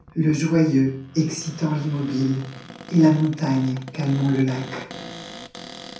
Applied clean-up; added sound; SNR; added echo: none; Cupboard open or close; 17 dB; reverberation time 0.6 s.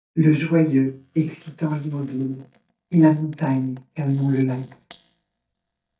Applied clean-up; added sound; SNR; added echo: neural mask model DeepFilterNet 3.